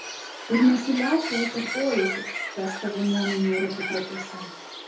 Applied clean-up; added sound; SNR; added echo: none; Bird; 7 dB; reverberation time 0.6 s.